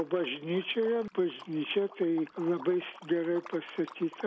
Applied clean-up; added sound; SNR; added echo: none; Liquid; 20 dB; none.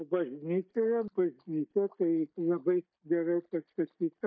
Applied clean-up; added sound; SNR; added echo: neural mask model DeepFilterNet 3.